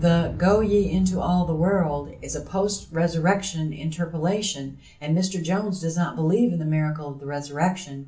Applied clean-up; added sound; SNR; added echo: none; Explosion; 17 dB; reverberation time 0.3 s.